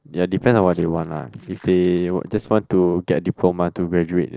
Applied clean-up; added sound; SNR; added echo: neural separator model SepFormer DNS4.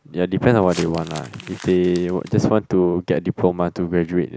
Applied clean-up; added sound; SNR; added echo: none; Crumpling, crinkling; 19 dB; none.